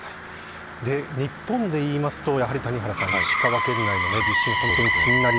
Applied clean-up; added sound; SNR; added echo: none; Motor vehicle (road); -1 dB; none.